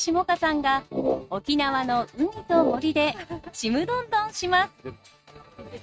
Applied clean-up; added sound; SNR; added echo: neural mask model RNNoise.